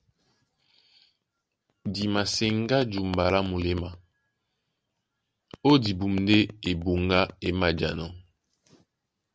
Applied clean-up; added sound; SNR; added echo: none; none; none; none.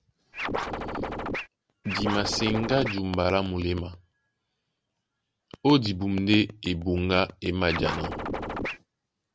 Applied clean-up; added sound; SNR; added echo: none; Scratching (performance technique); 3 dB; none.